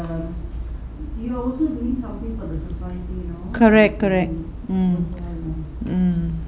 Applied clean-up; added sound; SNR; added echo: none; none; none; none.